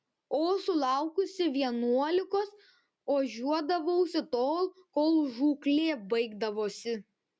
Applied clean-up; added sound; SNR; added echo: none; none; none; none.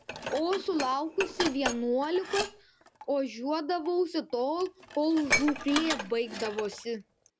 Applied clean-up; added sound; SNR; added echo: none; Dishes, pots, and pans; 7 dB; none.